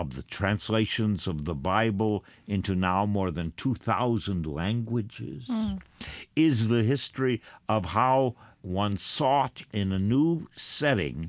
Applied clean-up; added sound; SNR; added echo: none; none; none; none.